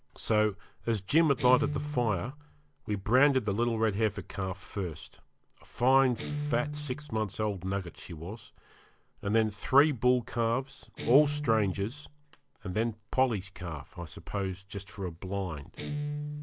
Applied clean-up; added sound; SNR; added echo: none; Guitar; 11 dB; none.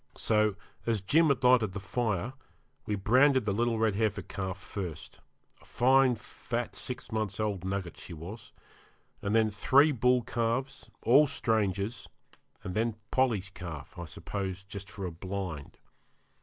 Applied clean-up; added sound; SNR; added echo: none; none; none; none.